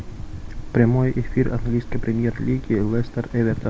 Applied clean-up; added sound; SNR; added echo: none; Engine; 8 dB; none.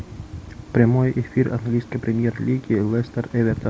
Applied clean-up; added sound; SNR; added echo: none; none; none; none.